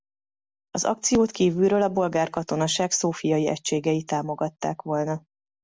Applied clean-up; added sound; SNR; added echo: none; none; none; none.